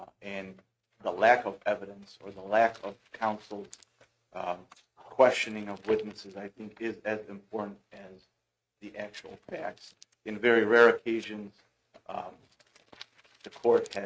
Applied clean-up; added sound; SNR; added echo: neural mask model RNNoise.